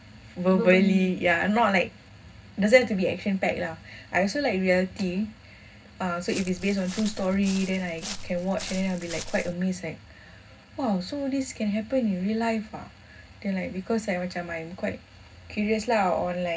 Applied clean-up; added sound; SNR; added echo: none; Walk, footsteps; 12 dB; reverberation time 0.4 s.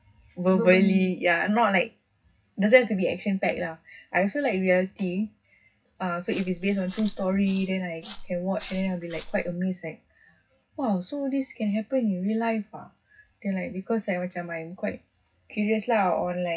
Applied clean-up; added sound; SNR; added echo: classical method WPE with log-MMSE.